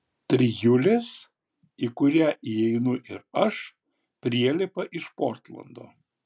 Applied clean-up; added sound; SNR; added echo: none; none; none; none.